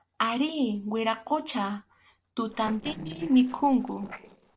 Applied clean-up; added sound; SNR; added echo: neural separator model SepFormer DNS4.